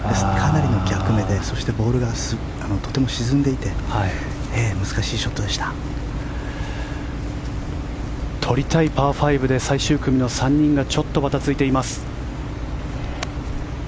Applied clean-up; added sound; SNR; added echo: none; none; none; none.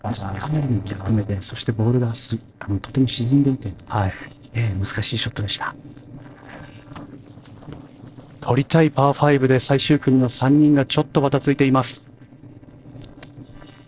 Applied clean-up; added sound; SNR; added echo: neural separator model SepFormer DNS4.